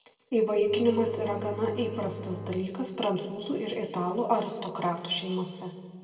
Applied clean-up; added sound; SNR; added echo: none; Bowed string instrument; 12 dB; reverberation time 1.6 s.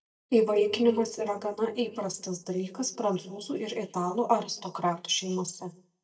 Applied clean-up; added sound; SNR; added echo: neural mask model DeepFilterNet 3.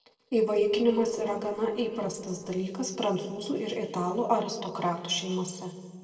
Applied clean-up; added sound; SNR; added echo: neural separator model SepFormer DNS4.